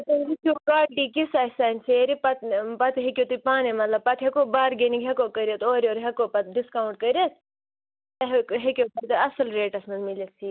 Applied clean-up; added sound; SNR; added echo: none; none; none; none.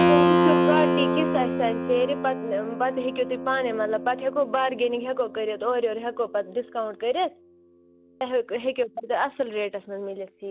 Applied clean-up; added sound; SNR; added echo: none; Keyboard (musical); 1 dB; none.